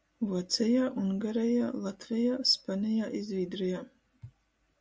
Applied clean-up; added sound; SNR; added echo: none; none; none; none.